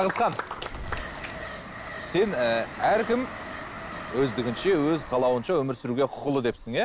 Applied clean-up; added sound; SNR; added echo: none; Train; 12 dB; none.